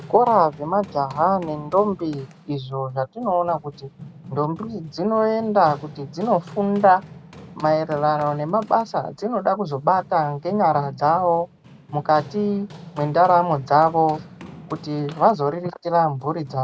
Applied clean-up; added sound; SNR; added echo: none; Run; 20 dB; none.